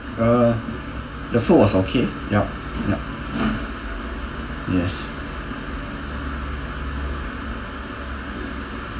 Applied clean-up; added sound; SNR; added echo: none; Organ; 18 dB; reverberation time 0.2 s.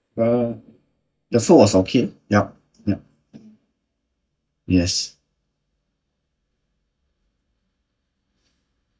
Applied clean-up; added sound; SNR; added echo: neural mask model DeepFilterNet 3.